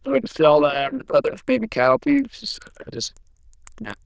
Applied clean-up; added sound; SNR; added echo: neural diffusion model UNIVERSE++.